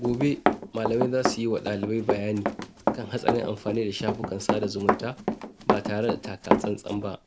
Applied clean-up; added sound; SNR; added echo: none; Run; 0 dB; none.